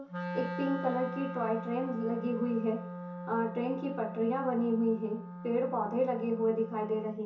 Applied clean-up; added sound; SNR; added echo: none; Wind instrument, woodwind instrument; 9 dB; reverberation time 0.7 s.